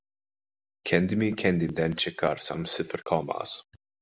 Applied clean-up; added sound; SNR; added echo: none; none; none; none.